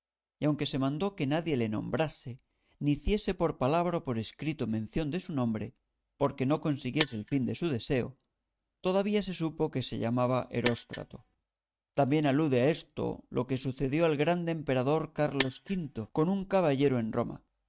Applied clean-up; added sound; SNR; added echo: neural mask model RNNoise.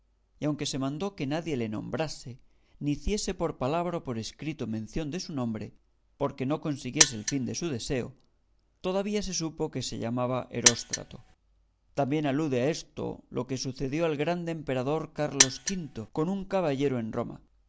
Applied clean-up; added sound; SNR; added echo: none; Mechanisms; -5 dB; none.